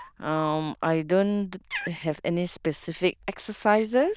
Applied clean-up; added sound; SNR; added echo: neural diffusion model UNIVERSE++.